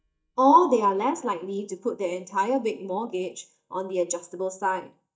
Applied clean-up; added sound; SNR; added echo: neural mask model DeepFilterNet 3.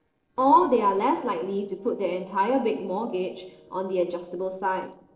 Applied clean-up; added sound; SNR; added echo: neural separator model SepFormer DNS4.